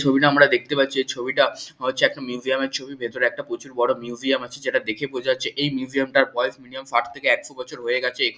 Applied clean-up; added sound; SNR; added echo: none; none; none; none.